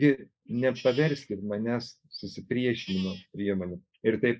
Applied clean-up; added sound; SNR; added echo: neural mask model Resemble Enhance denoiser.